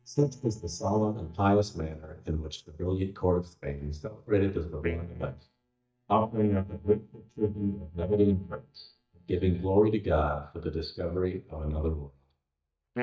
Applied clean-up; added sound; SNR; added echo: neural mask model DeepFilterNet 3.